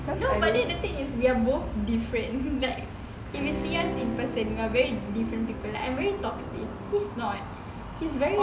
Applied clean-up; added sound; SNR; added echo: none; Bowed string instrument; 12 dB; none.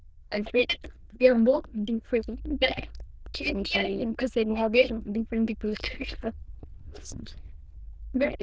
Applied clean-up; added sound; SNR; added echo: neural diffusion model UNIVERSE++.